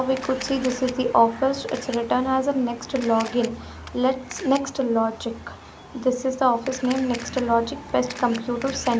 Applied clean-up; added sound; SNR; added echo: none; Camera + Mechanical fan; 17 dB; none.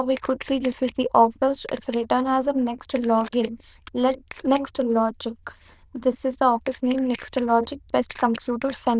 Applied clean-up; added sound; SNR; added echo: neural diffusion model UNIVERSE++.